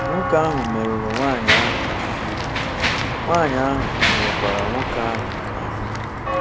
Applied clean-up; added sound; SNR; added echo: none; Walk, footsteps / Bell + Mechanisms; -2 dB; none.